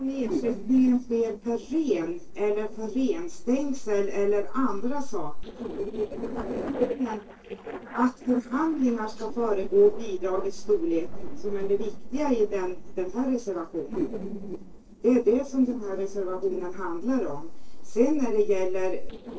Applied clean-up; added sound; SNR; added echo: neural separator model SepFormer DNS4.